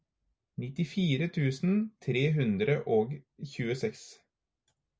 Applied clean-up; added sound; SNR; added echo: none; none; none; none.